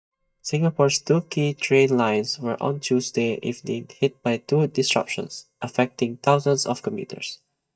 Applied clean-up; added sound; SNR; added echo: neural mask model DeepFilterNet 3.